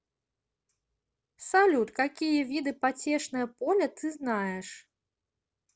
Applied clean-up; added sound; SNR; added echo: none; none; none; none.